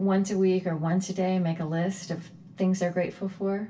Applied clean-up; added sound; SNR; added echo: none; none; none; reverberation time 0.2 s.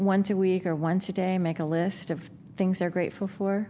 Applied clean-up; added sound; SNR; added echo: none; none; none; none.